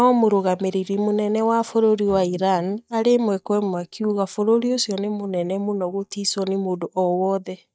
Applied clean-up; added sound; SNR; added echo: neural mask model DeepFilterNet 3.